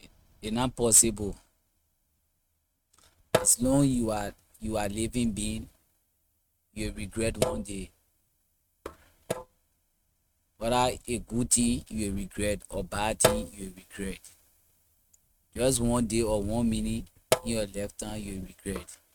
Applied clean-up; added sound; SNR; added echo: neural mask model RNNoise.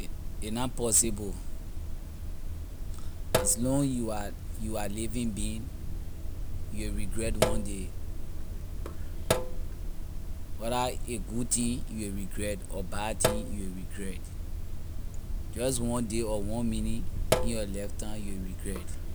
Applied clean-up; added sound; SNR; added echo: none; Sink (filling or washing); -3 dB; none.